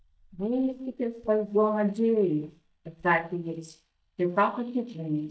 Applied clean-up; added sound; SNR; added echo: neural mask model DeepFilterNet 3.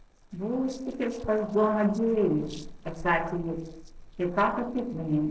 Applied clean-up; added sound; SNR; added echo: neural separator model SepFormer DNS4.